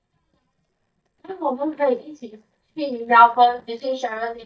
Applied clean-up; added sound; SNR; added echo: neural mask model DeepFilterNet 3.